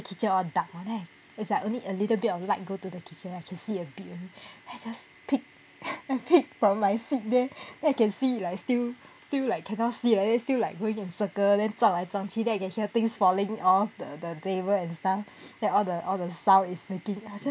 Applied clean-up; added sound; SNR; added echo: none; none; none; none.